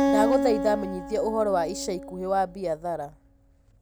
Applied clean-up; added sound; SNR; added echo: none; Acoustic guitar; 3 dB; none.